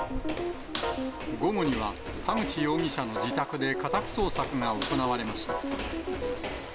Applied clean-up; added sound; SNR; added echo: none; Walk, footsteps; 7 dB; none.